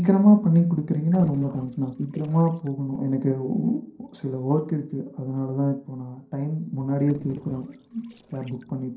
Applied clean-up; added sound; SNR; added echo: neural separator model SepFormer DNS4.